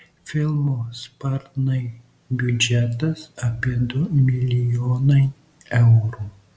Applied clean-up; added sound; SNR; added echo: none; none; none; none.